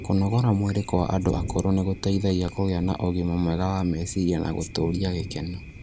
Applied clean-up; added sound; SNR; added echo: none; Thunder; 13 dB; none.